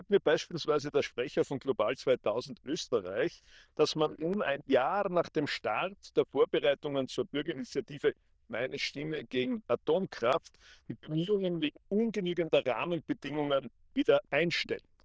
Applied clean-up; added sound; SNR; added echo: neural diffusion model UNIVERSE++.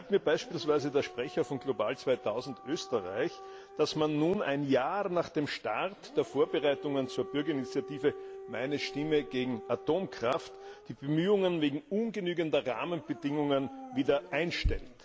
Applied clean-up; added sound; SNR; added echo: none; Siren / Dog; 16 dB; none.